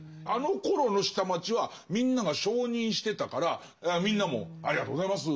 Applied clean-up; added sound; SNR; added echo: none; none; none; none.